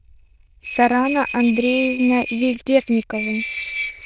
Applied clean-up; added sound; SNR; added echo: neural diffusion model UNIVERSE++.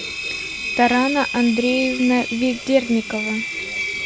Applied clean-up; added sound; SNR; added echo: none; Engine; 7 dB; none.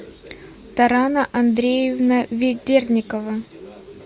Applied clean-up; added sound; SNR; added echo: none; none; none; none.